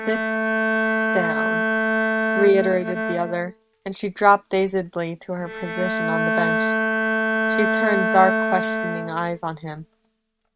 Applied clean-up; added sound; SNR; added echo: neural mask model RNNoise.